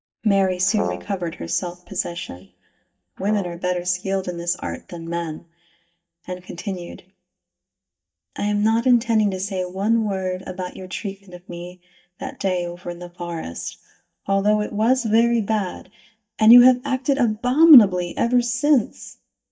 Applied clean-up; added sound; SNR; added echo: neural mask model DeepFilterNet 3.